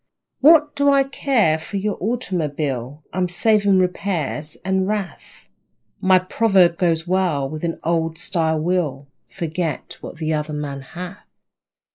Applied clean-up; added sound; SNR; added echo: neural mask model Resemble Enhance denoiser.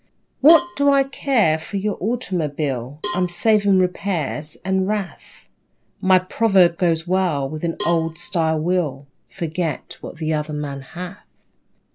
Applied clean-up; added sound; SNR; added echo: none; Cowbell; 15 dB; none.